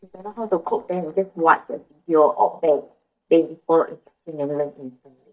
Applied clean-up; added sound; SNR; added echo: neural mask model DeepFilterNet 3.